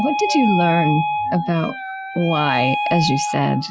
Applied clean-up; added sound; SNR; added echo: classical method Wiener filter.